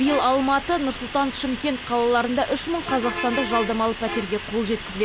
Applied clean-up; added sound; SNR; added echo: none; Bus; 9 dB; none.